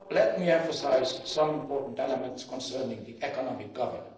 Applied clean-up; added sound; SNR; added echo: neural separator model SepFormer DNS4.